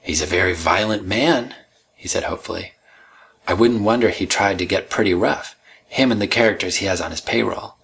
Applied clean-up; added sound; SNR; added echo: none; none; none; none.